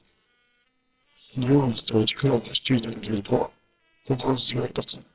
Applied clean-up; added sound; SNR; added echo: neural separator model SepFormer WHAMR!.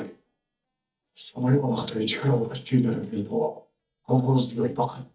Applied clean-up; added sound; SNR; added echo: neural mask model DeepFilterNet 3.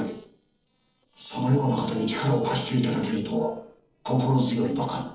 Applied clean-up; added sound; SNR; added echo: neural separator model SepFormer DNS4.